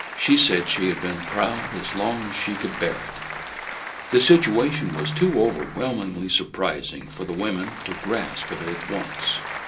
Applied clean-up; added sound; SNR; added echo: none; Applause; 11 dB; reverberation time 0.2 s.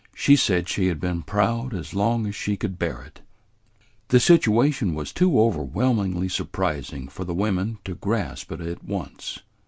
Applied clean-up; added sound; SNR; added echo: none; none; none; none.